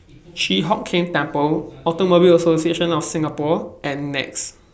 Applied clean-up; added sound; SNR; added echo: none; none; none; none.